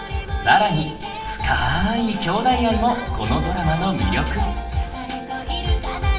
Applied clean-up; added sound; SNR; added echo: none; Engine; 17 dB; reverberation time 0.6 s.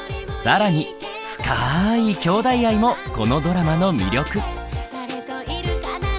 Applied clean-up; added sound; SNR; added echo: none; none; none; none.